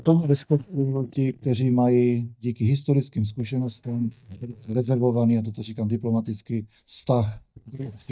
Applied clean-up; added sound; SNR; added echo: neural mask model DeepFilterNet 3.